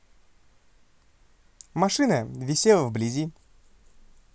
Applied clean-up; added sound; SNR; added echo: none; none; none; none.